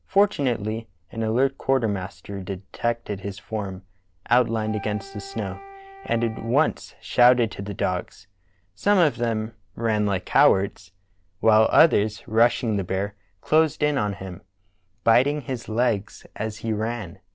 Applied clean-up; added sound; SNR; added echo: none; Wind instrument, woodwind instrument; 18 dB; none.